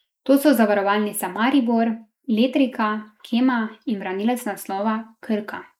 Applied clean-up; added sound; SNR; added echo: neural mask model Resemble Enhance denoiser.